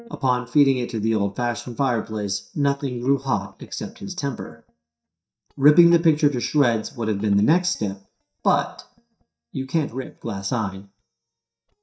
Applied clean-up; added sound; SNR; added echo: neural mask model DeepFilterNet 3.